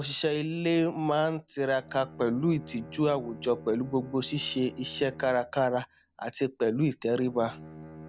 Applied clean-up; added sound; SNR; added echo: none; Bowed string instrument; 19 dB; none.